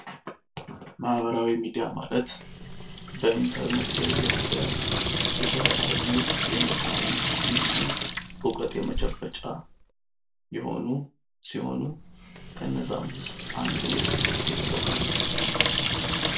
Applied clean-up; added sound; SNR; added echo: none; Sink (filling or washing) / Water tap, faucet; -5 dB; reverberation time 0.2 s.